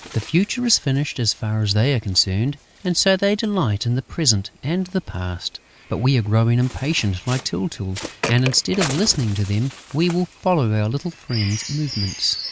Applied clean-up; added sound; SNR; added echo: none; Bird; 14 dB; none.